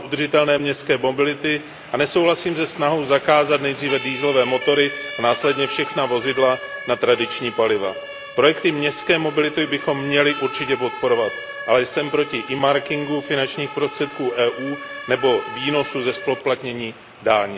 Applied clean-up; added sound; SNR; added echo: none; Siren; 13 dB; none.